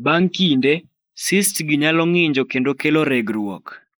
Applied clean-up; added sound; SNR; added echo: neural mask model Resemble Enhance denoiser.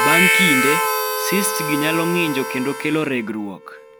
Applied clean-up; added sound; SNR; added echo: none; Harmonica; -1 dB; none.